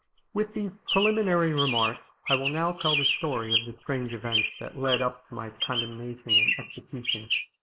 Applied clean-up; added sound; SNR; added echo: neural mask model Resemble Enhance denoiser.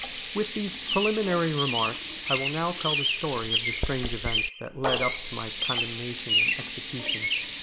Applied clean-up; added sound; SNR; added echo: none; Chirp, tweet + Sink (filling or washing); -1 dB; none.